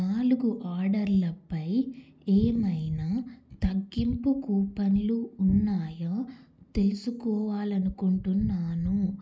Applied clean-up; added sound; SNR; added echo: none; none; none; none.